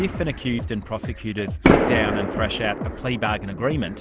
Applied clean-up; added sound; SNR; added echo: none; Fireworks; 0 dB; none.